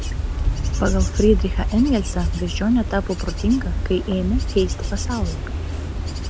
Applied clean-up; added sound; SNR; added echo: none; Wind / Bird / Insect; 0 dB; none.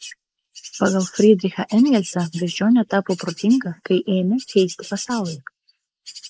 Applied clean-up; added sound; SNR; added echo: neural mask model Resemble Enhance denoiser.